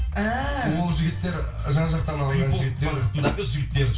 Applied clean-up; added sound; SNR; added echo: none; Slam; 15 dB; reverberation time 0.3 s.